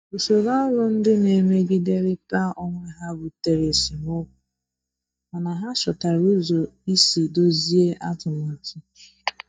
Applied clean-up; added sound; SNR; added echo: neural mask model DeepFilterNet 3.